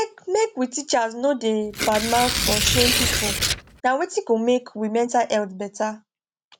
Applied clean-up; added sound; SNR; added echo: none; Tearing; -1 dB; none.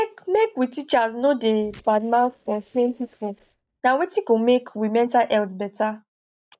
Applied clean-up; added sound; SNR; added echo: neural mask model DeepFilterNet 3.